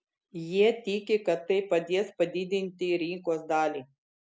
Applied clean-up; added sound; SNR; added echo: none; none; none; none.